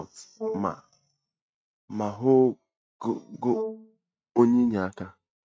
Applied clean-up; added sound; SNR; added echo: neural mask model RNNoise.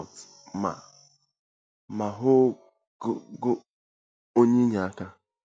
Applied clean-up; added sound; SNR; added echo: none; none; none; none.